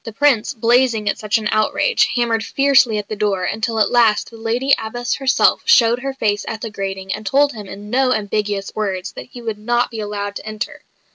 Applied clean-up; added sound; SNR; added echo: none; none; none; none.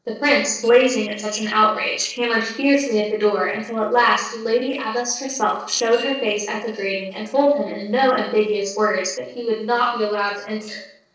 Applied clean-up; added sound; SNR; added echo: neural separator model SepFormer DNS4.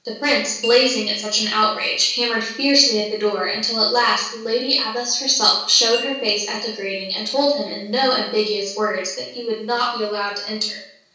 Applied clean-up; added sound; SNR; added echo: none; Glockenspiel; 17 dB; reverberation time 0.6 s.